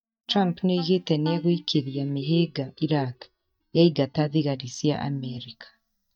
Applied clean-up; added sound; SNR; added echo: neural mask model DeepFilterNet 3.